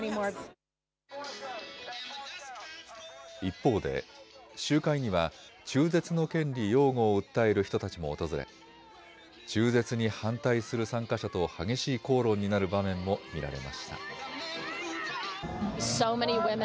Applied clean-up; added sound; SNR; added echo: none; none; none; none.